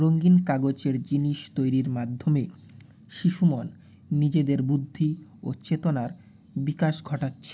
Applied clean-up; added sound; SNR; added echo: none; none; none; none.